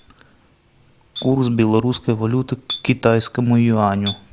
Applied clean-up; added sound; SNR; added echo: none; Chink, clink; 17 dB; none.